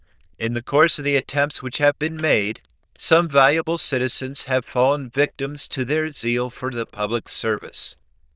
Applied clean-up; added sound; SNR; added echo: neural diffusion model UNIVERSE++.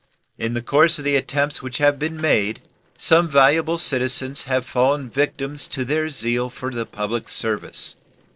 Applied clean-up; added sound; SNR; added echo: neural separator model SepFormer DNS4.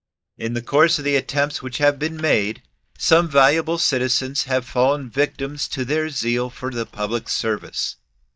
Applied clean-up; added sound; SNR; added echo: neural mask model DeepFilterNet 3.